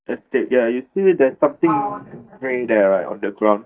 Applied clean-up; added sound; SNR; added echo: neural mask model DeepFilterNet 3.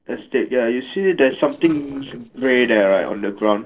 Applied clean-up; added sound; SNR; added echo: neural separator model SepFormer DNS4.